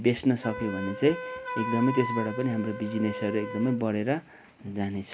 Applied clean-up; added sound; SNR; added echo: none; Wind instrument, woodwind instrument; 9 dB; none.